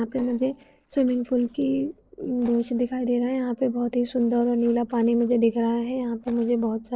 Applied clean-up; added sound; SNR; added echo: neural separator model SepFormer DNS4.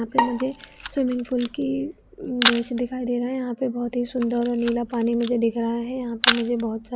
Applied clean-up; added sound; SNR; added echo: none; Camera + Bowed string instrument; 5 dB; none.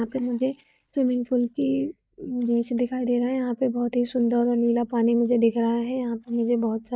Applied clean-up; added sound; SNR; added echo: neural mask model DeepFilterNet 3.